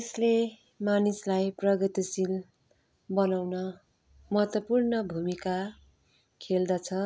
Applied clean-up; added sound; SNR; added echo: none; none; none; none.